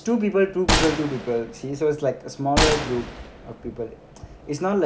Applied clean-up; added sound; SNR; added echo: none; Gunshot, gunfire; 3 dB; none.